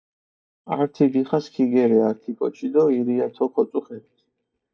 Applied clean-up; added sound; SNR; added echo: neural mask model DeepFilterNet 3.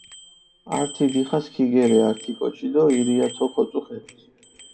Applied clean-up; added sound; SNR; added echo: none; Bicycle bell; 17 dB; reverberation time 1.2 s.